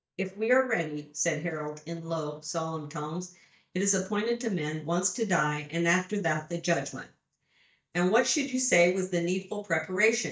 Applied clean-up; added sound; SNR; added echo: neural mask model DeepFilterNet 3.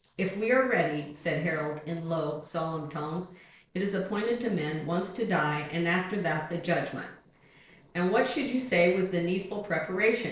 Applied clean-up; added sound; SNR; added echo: neural separator model SepFormer DNS4.